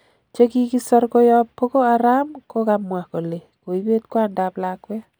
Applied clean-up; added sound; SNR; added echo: none; none; none; none.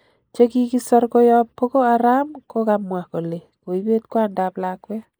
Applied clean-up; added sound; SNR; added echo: neural mask model Resemble Enhance denoiser.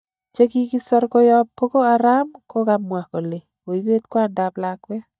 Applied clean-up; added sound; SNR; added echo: neural mask model DeepFilterNet 3.